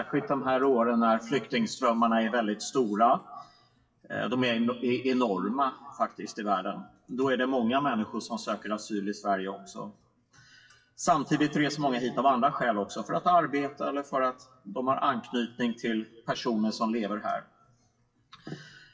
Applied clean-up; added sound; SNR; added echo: classical method WPE with log-MMSE.